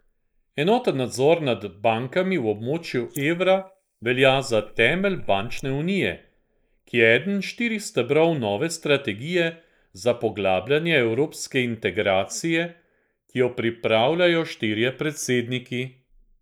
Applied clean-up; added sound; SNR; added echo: neural mask model Resemble Enhance denoiser.